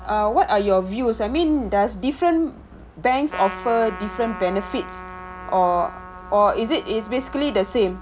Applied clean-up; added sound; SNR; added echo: none; Trumpet; 16 dB; none.